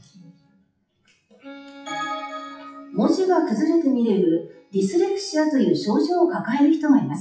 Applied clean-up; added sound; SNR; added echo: classical method WPE with log-MMSE.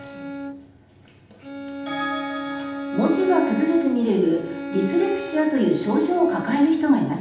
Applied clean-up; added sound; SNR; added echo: none; Bowed string instrument; 10 dB; reverberation time 0.8 s.